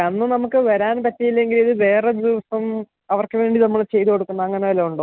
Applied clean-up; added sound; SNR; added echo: none; none; none; none.